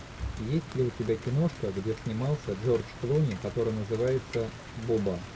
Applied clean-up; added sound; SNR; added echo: none; Rain; 14 dB; none.